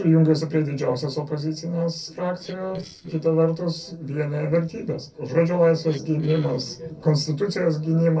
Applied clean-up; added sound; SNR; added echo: neural separator model SepFormer DNS4.